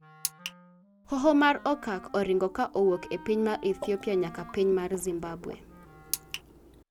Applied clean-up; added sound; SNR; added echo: none; Wind instrument, woodwind instrument + Water / Liquid; 18 dB; none.